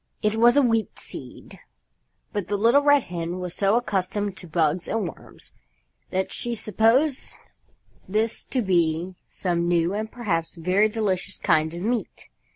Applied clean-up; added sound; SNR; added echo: none; none; none; none.